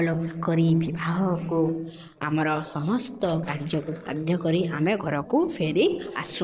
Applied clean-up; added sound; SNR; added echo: neural separator model SepFormer DNS4.